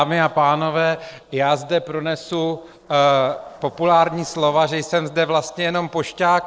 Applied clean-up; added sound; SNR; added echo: neural separator model SepFormer DNS4.